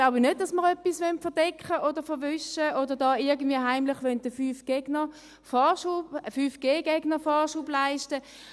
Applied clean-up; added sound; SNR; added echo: none; none; none; none.